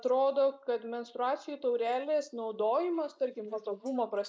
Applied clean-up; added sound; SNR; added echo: neural mask model Resemble Enhance denoiser.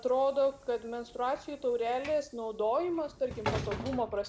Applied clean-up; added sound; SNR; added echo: none; Sliding door / Train; 11 dB; none.